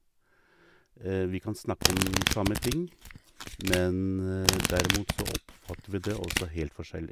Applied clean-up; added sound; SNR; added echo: none; Domestic sounds, home sounds; 0 dB; none.